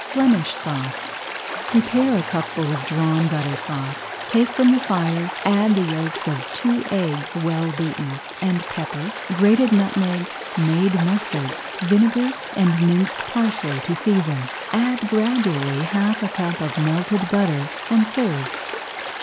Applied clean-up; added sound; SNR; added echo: none; Stream; 9 dB; none.